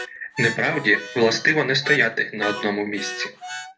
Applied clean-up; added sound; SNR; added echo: none; Harmonica; 11 dB; reverberation time 0.3 s.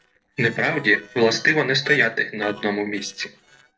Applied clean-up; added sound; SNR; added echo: neural separator model SepFormer DNS4.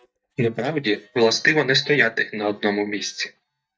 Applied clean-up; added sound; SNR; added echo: neural mask model DeepFilterNet 3.